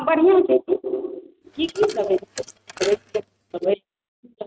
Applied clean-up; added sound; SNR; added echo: neural mask model RNNoise.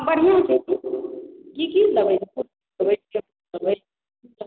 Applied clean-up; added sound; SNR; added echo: none; none; none; none.